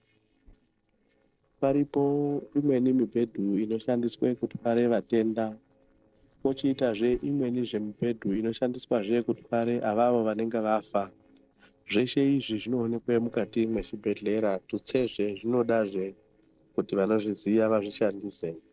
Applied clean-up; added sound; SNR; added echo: neural separator model SepFormer DNS4.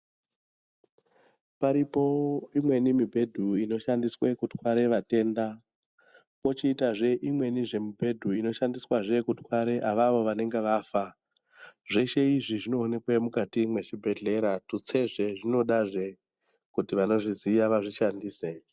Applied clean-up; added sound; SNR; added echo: none; none; none; none.